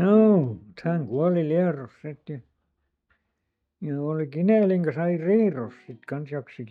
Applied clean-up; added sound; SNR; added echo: neural mask model DeepFilterNet 3.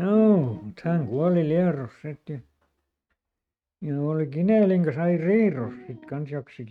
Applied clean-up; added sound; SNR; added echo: neural mask model RNNoise.